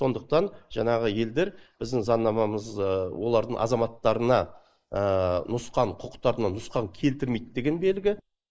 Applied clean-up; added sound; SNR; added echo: neural mask model Resemble Enhance denoiser.